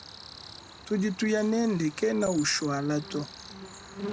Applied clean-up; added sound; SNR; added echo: none; Cricket; 13 dB; none.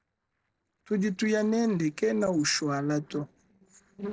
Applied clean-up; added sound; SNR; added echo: neural separator model SepFormer DNS4.